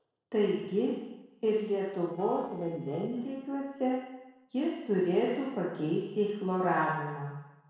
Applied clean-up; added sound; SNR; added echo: neural separator model SepFormer DNS4.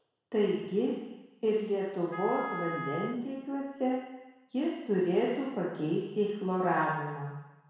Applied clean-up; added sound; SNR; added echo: none; Wind instrument, woodwind instrument; 9 dB; reverberation time 1.1 s.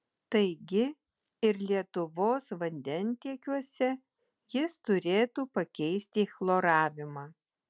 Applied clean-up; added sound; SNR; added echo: none; none; none; none.